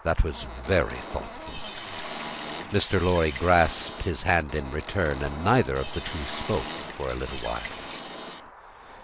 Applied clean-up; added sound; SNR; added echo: none; Liquid + Squeak / Cupboard open or close; 11 dB; none.